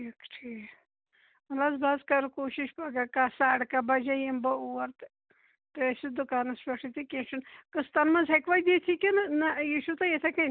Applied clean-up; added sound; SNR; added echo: none; none; none; none.